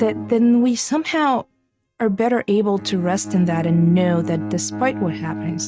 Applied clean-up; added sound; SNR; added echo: neural mask model RNNoise.